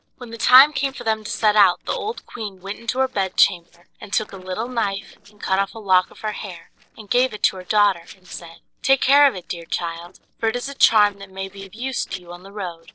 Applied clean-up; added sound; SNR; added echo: neural separator model SepFormer DNS4.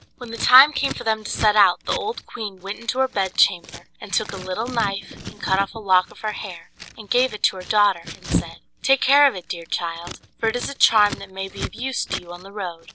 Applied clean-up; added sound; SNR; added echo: none; Scissors; 12 dB; none.